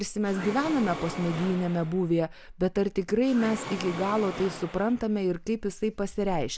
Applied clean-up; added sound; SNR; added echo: none; Mechanisms; 12 dB; none.